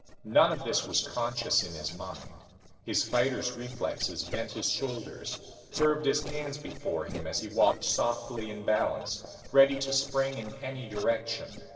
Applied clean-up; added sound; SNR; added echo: neural separator model SepFormer DNS4.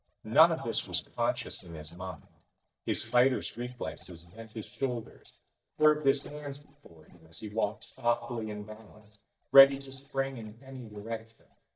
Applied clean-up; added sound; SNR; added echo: neural mask model DeepFilterNet 3.